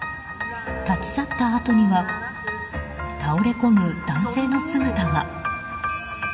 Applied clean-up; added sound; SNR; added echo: none; Brass instrument; 20 dB; reverberation time 2.1 s.